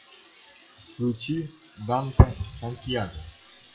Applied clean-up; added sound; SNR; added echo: classical method WPE with log-MMSE.